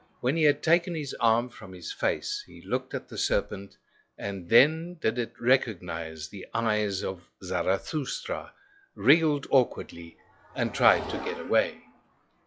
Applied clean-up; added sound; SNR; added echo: classical method log-MMSE.